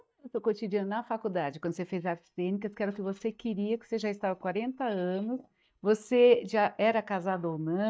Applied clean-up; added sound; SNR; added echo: neural mask model DeepFilterNet 3.